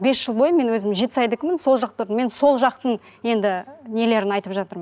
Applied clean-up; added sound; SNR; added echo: none; none; none; none.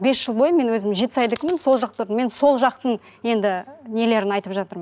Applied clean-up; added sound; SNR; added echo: none; Coin (dropping); 18 dB; none.